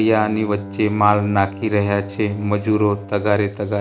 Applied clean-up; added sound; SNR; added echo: none; Bowed string instrument; 15 dB; none.